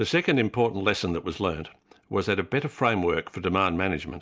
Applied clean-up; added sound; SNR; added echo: none; none; none; none.